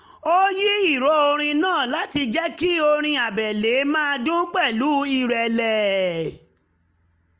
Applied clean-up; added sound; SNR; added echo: none; none; none; none.